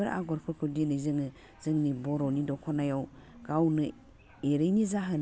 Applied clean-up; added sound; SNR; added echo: none; none; none; none.